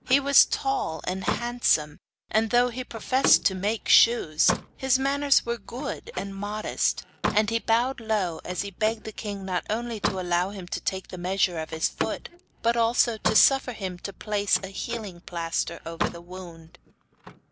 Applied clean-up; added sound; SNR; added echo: none; Slam; 10 dB; none.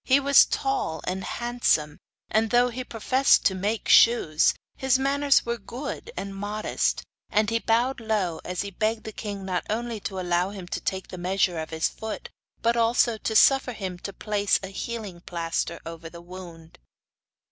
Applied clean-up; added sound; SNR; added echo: none; none; none; none.